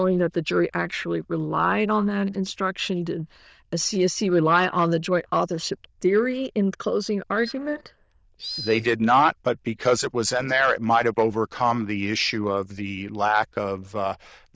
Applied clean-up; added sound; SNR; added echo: neural diffusion model UNIVERSE++.